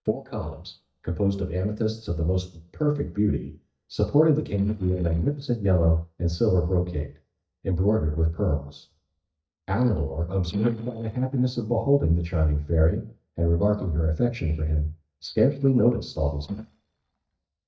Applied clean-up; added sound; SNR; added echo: neural mask model DeepFilterNet 3.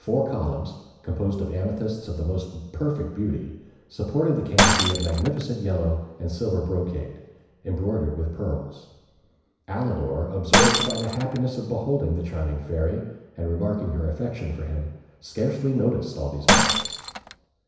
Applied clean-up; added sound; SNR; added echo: none; Shatter; 3 dB; reverberation time 1.0 s.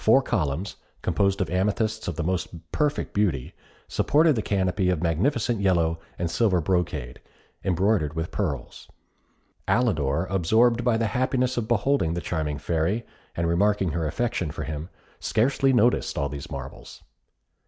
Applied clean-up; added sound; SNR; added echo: none; none; none; none.